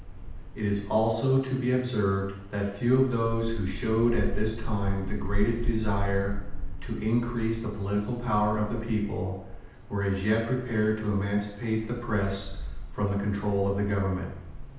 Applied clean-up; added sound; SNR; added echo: none; Wind; 5 dB; reverberation time 0.8 s.